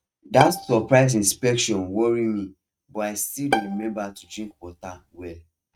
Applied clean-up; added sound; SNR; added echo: neural mask model RNNoise.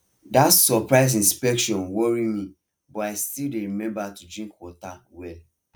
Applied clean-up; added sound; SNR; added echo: none; none; none; none.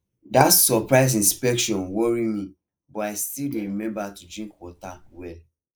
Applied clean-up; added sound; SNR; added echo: neural mask model Resemble Enhance denoiser.